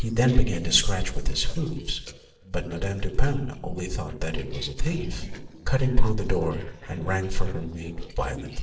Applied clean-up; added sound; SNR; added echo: neural separator model SepFormer DNS4.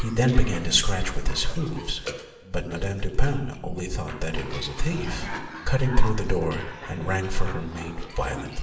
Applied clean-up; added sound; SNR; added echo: none; Cough; 16 dB; reverberation time 0.8 s.